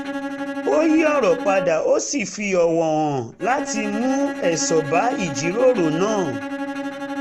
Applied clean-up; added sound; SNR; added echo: none; Bowed string instrument; 8 dB; none.